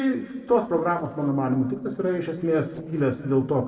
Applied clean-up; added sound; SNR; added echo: neural separator model SepFormer DNS4.